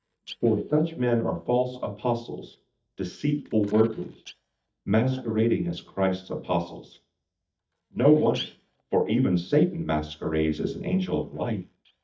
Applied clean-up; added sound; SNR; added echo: neural mask model DeepFilterNet 3.